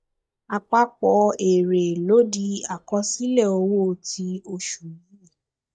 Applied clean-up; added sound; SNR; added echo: neural mask model DeepFilterNet 3.